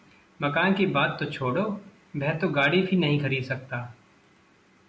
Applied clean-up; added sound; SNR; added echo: none; none; none; none.